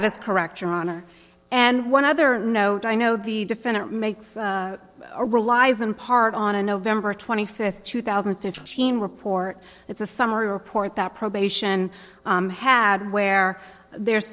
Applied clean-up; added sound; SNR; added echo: neural separator model SepFormer DNS4.